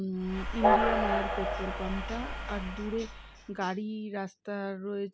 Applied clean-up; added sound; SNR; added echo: none; Train; -3 dB; none.